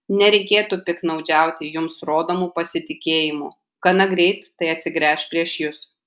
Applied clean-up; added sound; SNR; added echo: none; none; none; none.